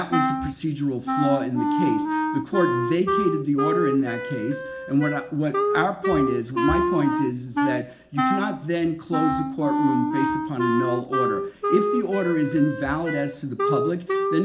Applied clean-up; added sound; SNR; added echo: none; Wind instrument, woodwind instrument; 0 dB; reverberation time 0.4 s.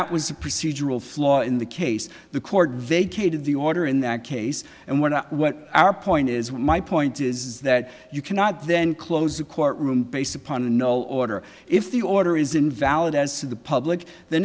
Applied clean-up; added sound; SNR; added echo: none; none; none; none.